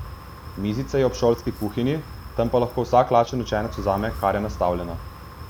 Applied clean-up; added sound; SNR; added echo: none; Wind; 13 dB; none.